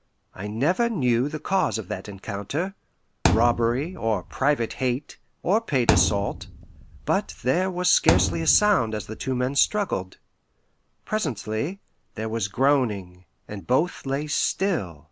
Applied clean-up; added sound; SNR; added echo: none; Thump, thud; 3 dB; none.